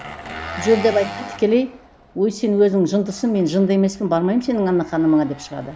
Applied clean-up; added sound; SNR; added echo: none; Engine; 16 dB; none.